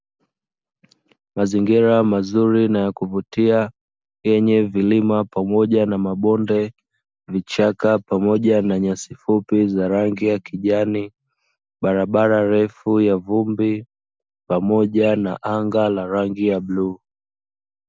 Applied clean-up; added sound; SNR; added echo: none; none; none; none.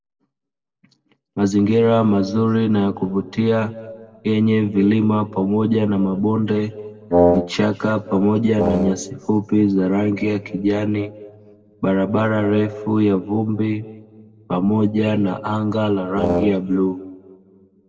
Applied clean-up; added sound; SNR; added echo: neural separator model SepFormer DNS4.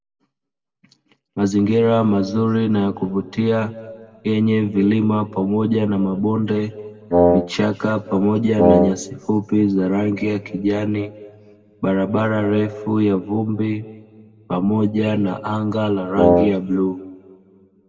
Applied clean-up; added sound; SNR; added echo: none; Wind instrument, woodwind instrument; -3 dB; reverberation time 1.2 s.